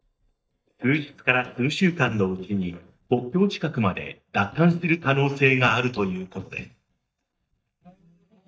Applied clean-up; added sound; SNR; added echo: neural mask model DeepFilterNet 3.